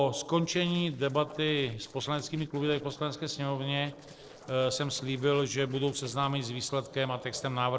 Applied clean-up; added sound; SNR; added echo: neural separator model SepFormer DNS4.